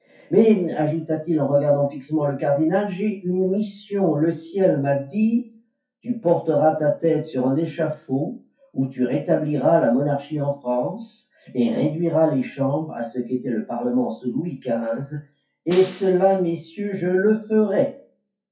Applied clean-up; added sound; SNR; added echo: classical method WPE with log-MMSE.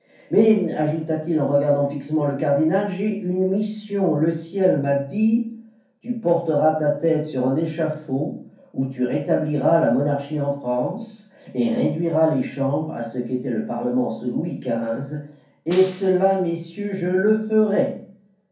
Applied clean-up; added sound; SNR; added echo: none; Snare drum; 16 dB; reverberation time 0.6 s.